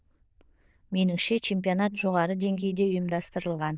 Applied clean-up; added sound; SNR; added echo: neural diffusion model UNIVERSE++.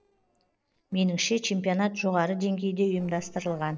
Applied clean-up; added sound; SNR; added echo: neural separator model SepFormer DNS4.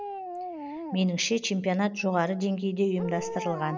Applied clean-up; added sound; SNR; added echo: none; Dog; 11 dB; none.